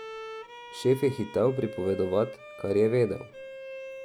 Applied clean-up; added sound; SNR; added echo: none; Bowed string instrument; 13 dB; none.